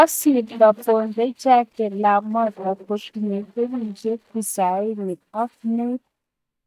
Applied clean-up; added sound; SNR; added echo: neural mask model DeepFilterNet 3.